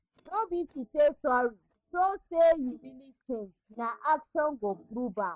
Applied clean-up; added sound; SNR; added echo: neural mask model DeepFilterNet 3.